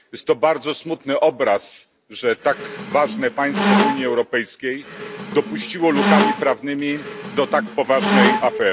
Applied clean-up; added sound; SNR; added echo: none; Squeak; 1 dB; none.